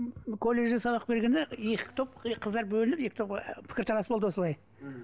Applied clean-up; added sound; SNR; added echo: none; none; none; none.